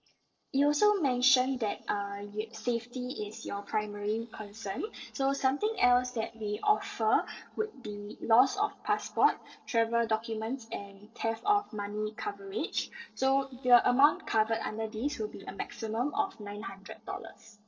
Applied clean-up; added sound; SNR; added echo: neural separator model SepFormer DNS4.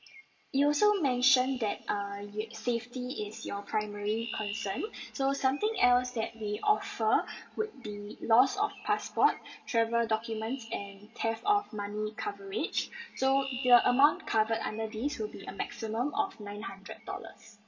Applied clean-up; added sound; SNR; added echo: none; Chirp, tweet; 18 dB; reverberation time 2.1 s.